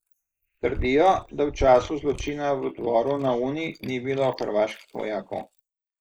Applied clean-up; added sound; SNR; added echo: neural mask model Resemble Enhance denoiser.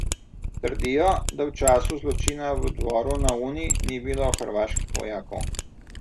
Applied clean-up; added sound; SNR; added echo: none; Mechanisms; 1 dB; none.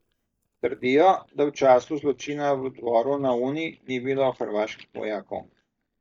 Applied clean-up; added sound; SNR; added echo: neural mask model DeepFilterNet 3.